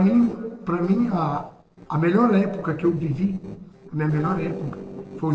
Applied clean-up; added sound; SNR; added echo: neural separator model SepFormer DNS4.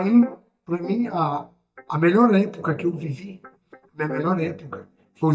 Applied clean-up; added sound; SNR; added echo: neural mask model DeepFilterNet 3.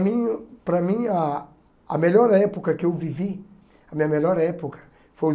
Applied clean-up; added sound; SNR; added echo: none; none; none; none.